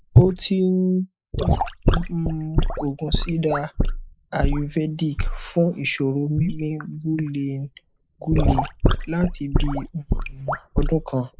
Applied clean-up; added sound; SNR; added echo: neural mask model Resemble Enhance denoiser.